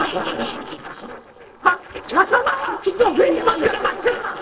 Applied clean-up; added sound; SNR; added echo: neural separator model SepFormer DNS4.